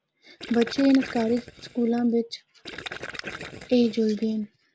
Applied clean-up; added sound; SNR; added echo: none; Gurgling; 14 dB; none.